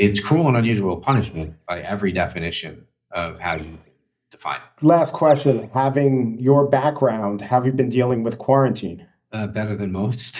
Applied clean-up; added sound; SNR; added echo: neural mask model DeepFilterNet 3.